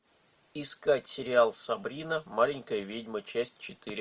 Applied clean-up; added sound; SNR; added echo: none; none; none; none.